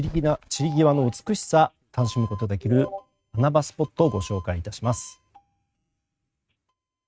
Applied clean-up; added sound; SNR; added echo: neural mask model RNNoise.